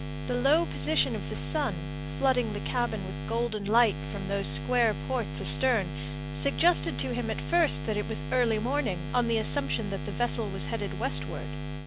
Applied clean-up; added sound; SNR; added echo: none; Buzz; 5 dB; none.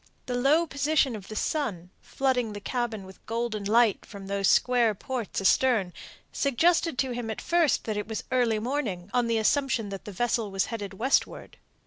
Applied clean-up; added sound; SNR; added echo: none; none; none; none.